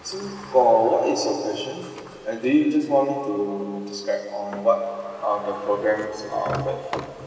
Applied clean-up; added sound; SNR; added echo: none; Sliding door; 16 dB; reverberation time 2.4 s.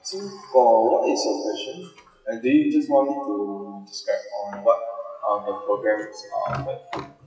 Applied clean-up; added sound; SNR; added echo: classical method WPE with log-MMSE.